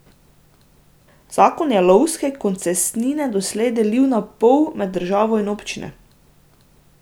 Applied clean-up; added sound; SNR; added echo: none; none; none; none.